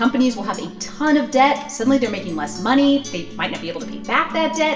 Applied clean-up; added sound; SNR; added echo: none; Acoustic guitar; 14 dB; reverberation time 0.7 s.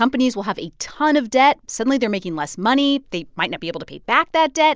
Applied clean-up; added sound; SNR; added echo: none; none; none; none.